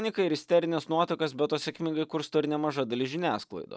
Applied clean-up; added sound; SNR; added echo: none; none; none; none.